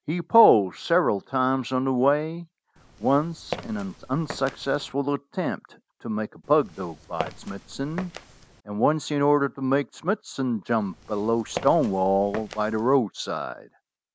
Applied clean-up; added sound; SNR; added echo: none; Walk, footsteps; 15 dB; none.